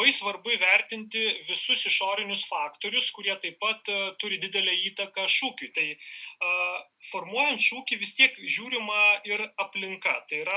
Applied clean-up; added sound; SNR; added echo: none; none; none; none.